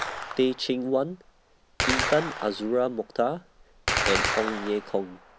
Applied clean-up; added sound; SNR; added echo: none; Gunshot, gunfire; 3 dB; none.